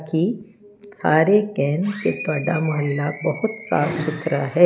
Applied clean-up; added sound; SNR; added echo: none; none; none; none.